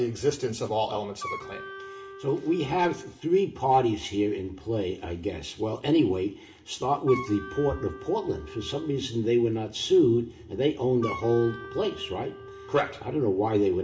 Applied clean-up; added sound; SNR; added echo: none; Wind instrument, woodwind instrument; 14 dB; reverberation time 0.4 s.